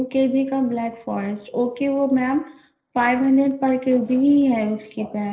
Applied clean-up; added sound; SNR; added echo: neural separator model SepFormer DNS4.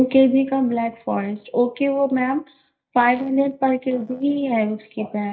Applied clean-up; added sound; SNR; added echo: neural mask model DeepFilterNet 3.